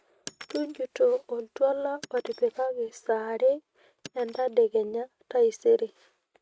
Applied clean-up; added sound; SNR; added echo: neural mask model RNNoise.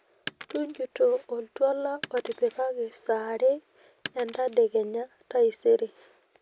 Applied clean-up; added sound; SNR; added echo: none; Shatter; 15 dB; none.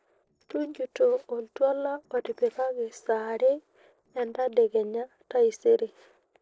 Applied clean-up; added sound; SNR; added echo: neural separator model SepFormer DNS4.